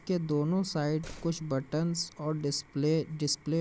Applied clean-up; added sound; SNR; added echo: none; Slam; 18 dB; none.